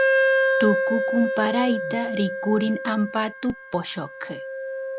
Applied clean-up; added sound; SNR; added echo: none; Wind instrument, woodwind instrument; -1 dB; none.